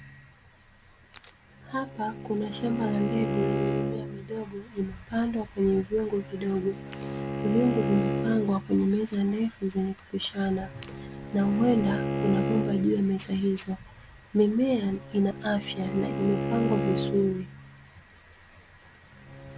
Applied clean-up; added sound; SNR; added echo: none; Bowed string instrument; 5 dB; none.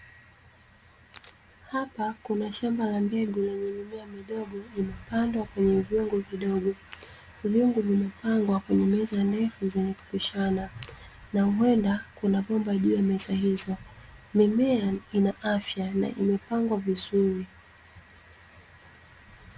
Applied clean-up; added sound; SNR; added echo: none; none; none; none.